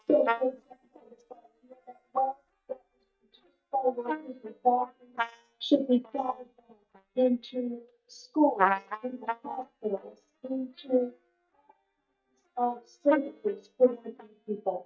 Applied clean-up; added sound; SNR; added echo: neural mask model DeepFilterNet 3.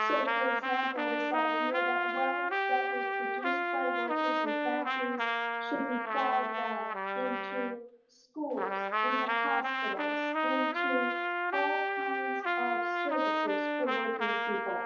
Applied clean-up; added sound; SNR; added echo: none; Trumpet; -5 dB; reverberation time 1.2 s.